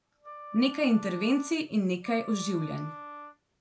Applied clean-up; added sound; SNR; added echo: none; Wind instrument, woodwind instrument; 15 dB; none.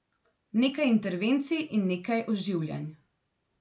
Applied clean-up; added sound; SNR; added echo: none; none; none; none.